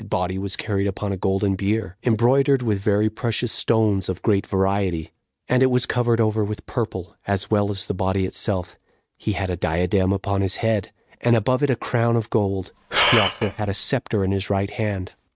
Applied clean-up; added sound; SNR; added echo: neural mask model RNNoise.